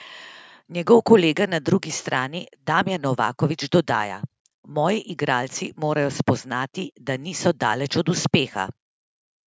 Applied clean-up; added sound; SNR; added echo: none; none; none; none.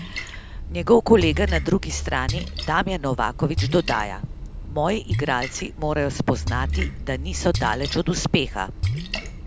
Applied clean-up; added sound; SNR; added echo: none; Splash, splatter; 5 dB; none.